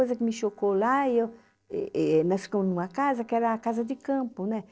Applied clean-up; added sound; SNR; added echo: neural separator model SepFormer DNS4.